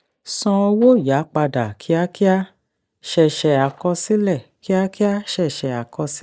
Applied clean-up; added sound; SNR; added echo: neural mask model DeepFilterNet 3.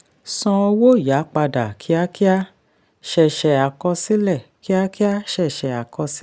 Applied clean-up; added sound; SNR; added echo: none; none; none; none.